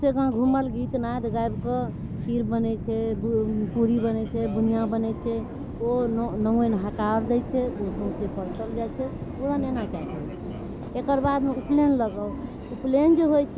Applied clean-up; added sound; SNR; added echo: none; Subway, metro, underground; 8 dB; none.